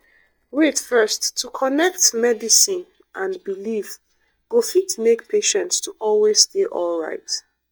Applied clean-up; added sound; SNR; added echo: neural mask model DeepFilterNet 3.